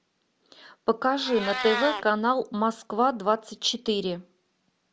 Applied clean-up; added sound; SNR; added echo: none; Meow; 11 dB; none.